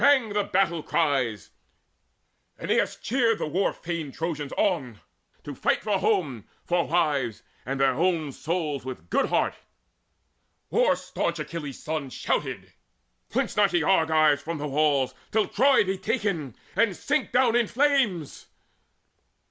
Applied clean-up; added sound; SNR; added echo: none; none; none; none.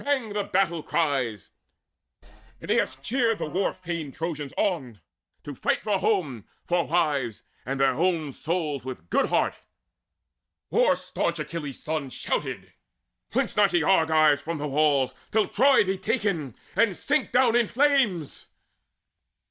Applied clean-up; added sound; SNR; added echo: neural mask model DeepFilterNet 3.